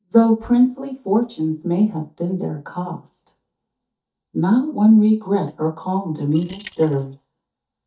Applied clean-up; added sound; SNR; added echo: neural mask model DeepFilterNet 3.